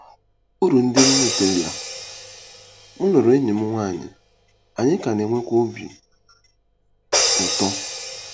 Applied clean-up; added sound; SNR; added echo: none; Crash cymbal; 2 dB; none.